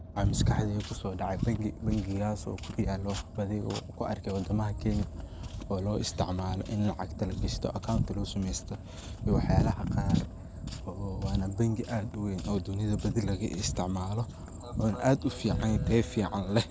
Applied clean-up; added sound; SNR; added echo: none; Car; 14 dB; none.